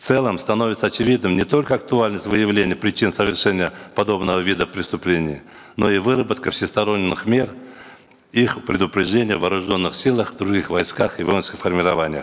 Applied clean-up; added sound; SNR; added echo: none; none; none; none.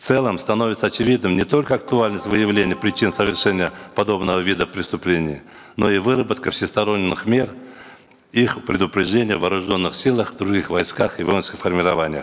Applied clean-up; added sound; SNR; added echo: none; Keyboard (musical); 18 dB; none.